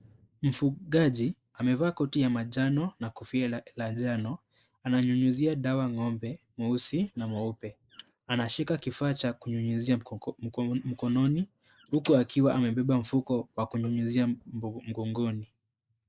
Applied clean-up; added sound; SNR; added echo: neural mask model Resemble Enhance denoiser.